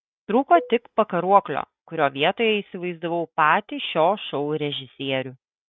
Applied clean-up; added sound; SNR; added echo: neural mask model RNNoise.